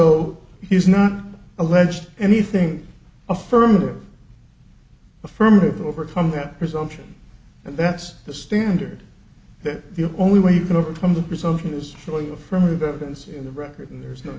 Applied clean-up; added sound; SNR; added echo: none; none; none; none.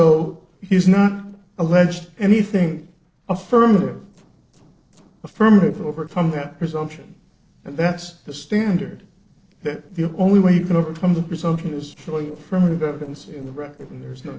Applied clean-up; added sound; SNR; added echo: neural separator model SepFormer DNS4.